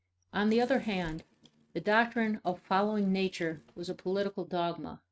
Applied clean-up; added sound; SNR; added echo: neural mask model RNNoise.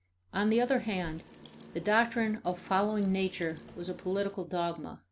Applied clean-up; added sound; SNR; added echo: none; Wind; 19 dB; none.